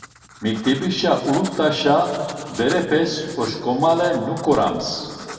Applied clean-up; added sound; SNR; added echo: none; Writing; 19 dB; reverberation time 2.1 s.